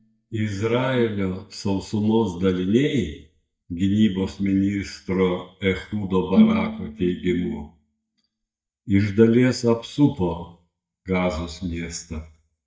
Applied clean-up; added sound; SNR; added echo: neural mask model DeepFilterNet 3.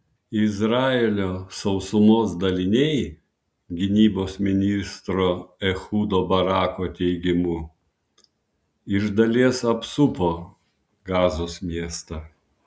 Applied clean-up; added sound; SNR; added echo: none; none; none; none.